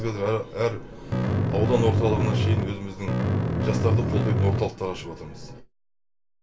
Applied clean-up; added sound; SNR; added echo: none; Bass guitar; -5 dB; reverberation time 0.2 s.